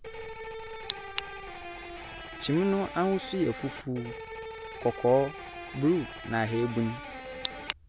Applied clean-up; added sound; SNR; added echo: none; Electric guitar; 10 dB; none.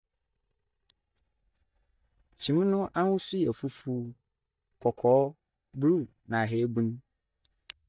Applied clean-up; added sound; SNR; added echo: neural mask model DeepFilterNet 3.